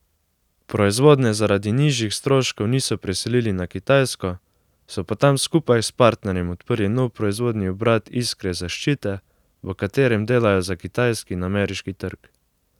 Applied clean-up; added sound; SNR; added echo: none; none; none; none.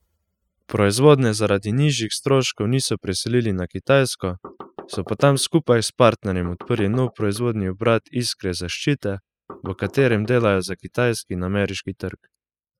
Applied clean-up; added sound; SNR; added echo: classical method spectral subtraction.